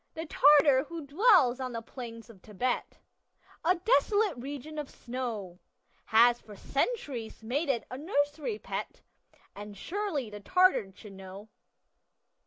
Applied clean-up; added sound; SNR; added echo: none; none; none; none.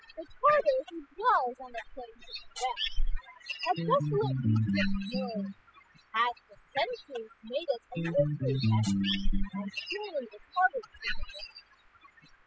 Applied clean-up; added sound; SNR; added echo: classical method spectral subtraction.